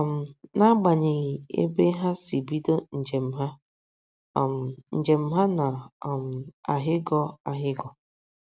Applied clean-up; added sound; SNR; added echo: none; none; none; none.